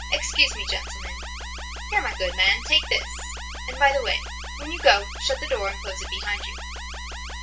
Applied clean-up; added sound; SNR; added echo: none; Alarm; 11 dB; reverberation time 0.2 s.